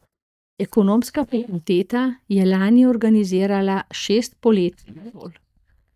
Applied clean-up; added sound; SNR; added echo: neural mask model DeepFilterNet 3.